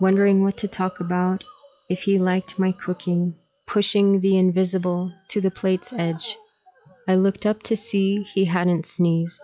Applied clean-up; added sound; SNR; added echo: classical method log-MMSE.